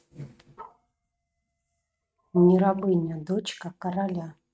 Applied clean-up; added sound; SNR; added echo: neural mask model RNNoise.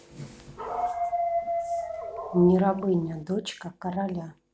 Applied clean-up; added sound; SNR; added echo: none; Dog; 3 dB; none.